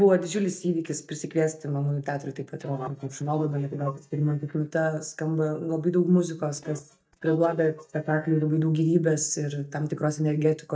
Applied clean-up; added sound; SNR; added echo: neural mask model DeepFilterNet 3.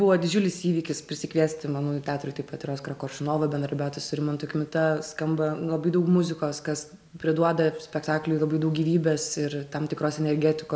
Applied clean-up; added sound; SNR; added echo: none; none; none; none.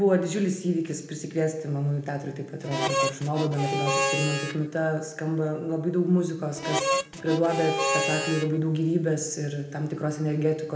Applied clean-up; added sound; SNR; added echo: none; Harmonica; 1 dB; reverberation time 0.8 s.